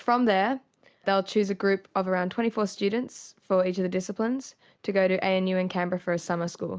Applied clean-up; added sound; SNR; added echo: none; none; none; none.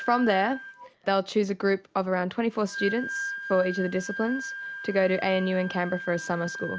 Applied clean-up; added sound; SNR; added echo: none; Wind instrument, woodwind instrument; 10 dB; none.